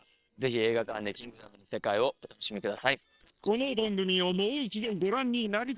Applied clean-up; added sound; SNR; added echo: neural separator model SepFormer WHAM!.